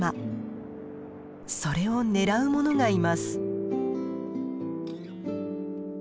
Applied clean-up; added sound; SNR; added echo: none; none; none; none.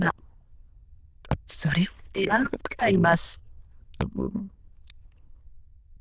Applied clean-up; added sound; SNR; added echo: neural diffusion model UNIVERSE++.